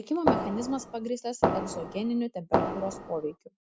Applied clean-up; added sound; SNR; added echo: none; Fireworks; -3 dB; none.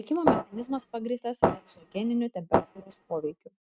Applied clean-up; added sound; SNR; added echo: neural mask model RNNoise.